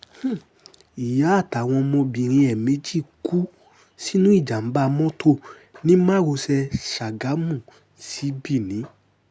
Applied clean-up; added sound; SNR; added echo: none; none; none; none.